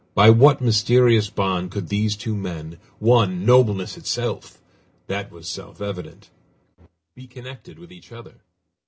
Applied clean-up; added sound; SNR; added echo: none; none; none; none.